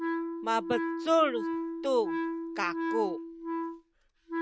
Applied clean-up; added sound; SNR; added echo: none; Wind instrument, woodwind instrument; 2 dB; none.